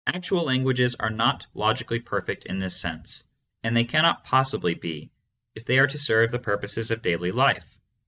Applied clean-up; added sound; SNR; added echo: neural mask model DeepFilterNet 3.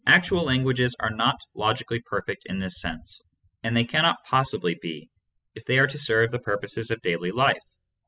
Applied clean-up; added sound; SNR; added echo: classical method spectral subtraction.